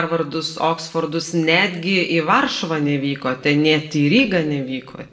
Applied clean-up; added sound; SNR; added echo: none; none; none; reverberation time 0.6 s.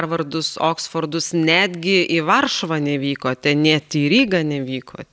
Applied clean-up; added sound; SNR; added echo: none; none; none; none.